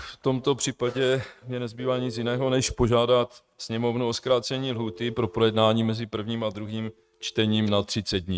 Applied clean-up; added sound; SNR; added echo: neural mask model RNNoise.